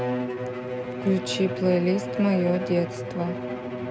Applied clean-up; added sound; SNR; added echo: none; Bowed string instrument; 4 dB; none.